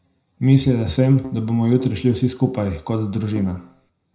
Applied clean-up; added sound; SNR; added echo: none; Keyboard (musical); 17 dB; reverberation time 0.5 s.